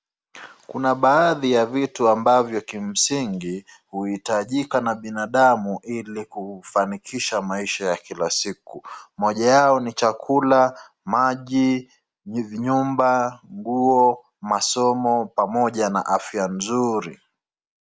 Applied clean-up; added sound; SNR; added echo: none; none; none; none.